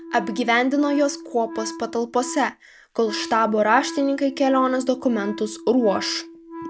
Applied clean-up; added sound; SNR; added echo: none; Wind instrument, woodwind instrument; 13 dB; none.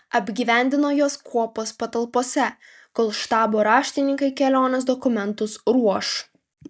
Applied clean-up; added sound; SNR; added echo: none; none; none; none.